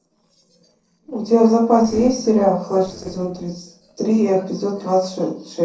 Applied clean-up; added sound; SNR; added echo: neural separator model SepFormer DNS4.